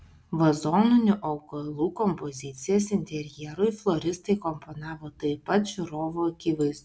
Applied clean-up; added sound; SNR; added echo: none; none; none; none.